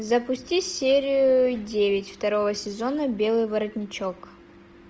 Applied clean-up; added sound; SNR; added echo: none; none; none; none.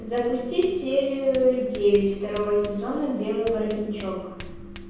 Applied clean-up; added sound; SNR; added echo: none; Writing; 18 dB; reverberation time 1.3 s.